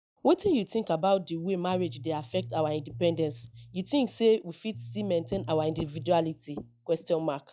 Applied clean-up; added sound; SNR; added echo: classical method log-MMSE.